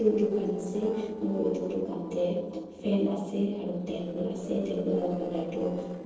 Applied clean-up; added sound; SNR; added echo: neural separator model SepFormer DNS4.